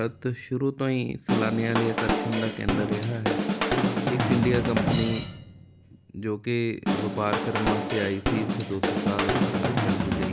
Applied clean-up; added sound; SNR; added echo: none; Drum / Drum kit; -1 dB; none.